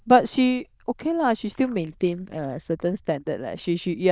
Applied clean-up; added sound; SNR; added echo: neural diffusion model UNIVERSE++.